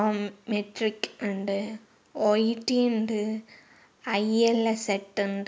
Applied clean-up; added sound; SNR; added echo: none; none; none; none.